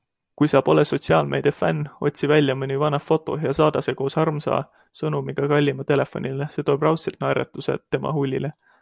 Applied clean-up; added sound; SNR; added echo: none; none; none; none.